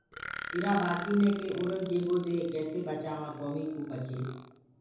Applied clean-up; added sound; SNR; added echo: none; Burping, eructation; 13 dB; reverberation time 0.9 s.